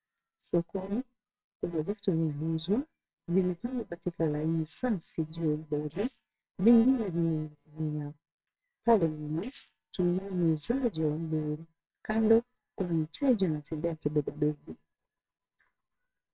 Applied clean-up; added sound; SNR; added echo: neural separator model SepFormer WHAMR!.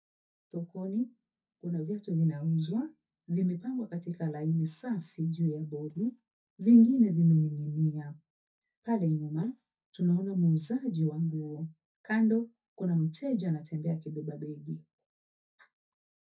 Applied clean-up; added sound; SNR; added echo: neural mask model DeepFilterNet 3.